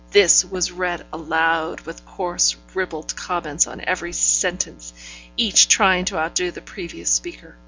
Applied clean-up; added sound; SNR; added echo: none; none; none; none.